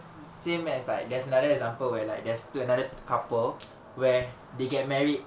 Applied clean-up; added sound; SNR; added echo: none; none; none; none.